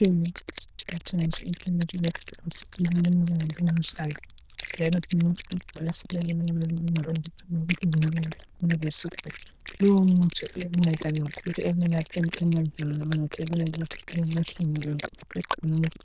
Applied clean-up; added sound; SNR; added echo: neural diffusion model UNIVERSE++.